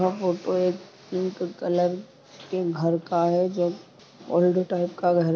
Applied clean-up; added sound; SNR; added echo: none; none; none; none.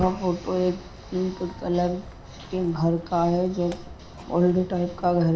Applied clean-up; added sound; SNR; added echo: none; Walk, footsteps; 16 dB; reverberation time 0.7 s.